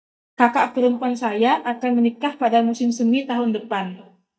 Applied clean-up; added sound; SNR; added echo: neural mask model DeepFilterNet 3.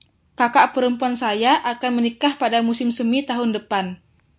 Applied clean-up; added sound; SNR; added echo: none; none; none; none.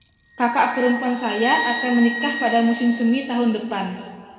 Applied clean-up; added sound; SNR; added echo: none; Wind instrument, woodwind instrument; 10 dB; reverberation time 1.9 s.